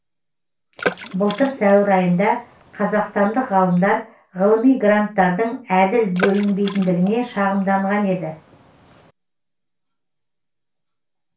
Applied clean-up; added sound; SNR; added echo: none; Water / Splash, splatter; 12 dB; reverberation time 0.3 s.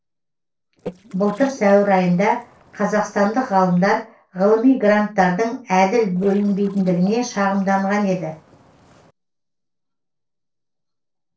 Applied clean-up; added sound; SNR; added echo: neural separator model SepFormer DNS4.